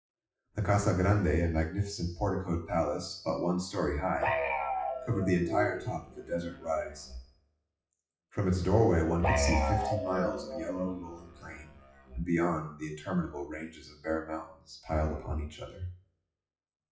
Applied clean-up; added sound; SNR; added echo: classical method WPE with log-MMSE.